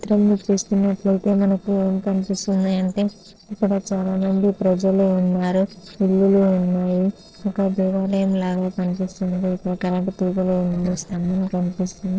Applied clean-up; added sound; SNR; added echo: neural separator model SepFormer DNS4.